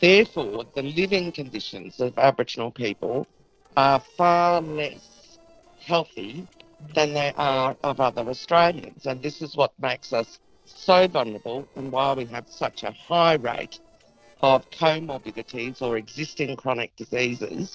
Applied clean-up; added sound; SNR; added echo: neural separator model SepFormer DNS4.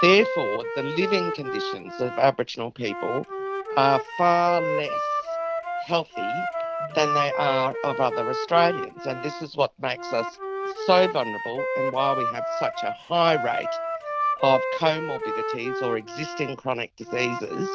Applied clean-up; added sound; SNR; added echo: none; Wind instrument, woodwind instrument; 4 dB; none.